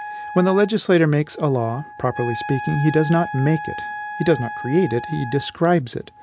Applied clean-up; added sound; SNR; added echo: none; Wind instrument, woodwind instrument; 11 dB; none.